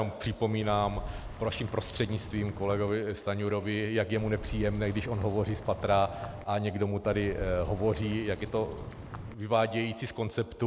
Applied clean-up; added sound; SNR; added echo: none; Bird vocalization, bird call, bird song; 10 dB; none.